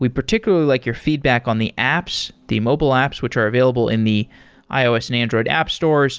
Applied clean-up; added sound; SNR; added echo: none; none; none; none.